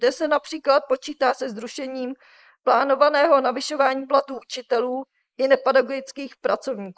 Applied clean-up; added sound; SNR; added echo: neural mask model Resemble Enhance denoiser.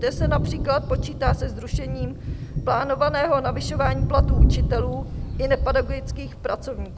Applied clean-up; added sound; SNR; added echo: none; Thunder; -2 dB; none.